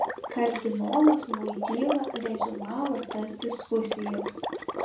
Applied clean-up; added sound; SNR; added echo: none; Water / Liquid; 5 dB; reverberation time 0.3 s.